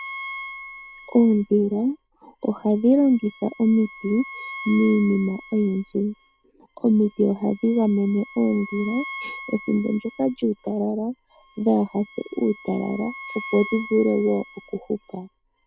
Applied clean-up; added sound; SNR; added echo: none; Bowed string instrument; 17 dB; none.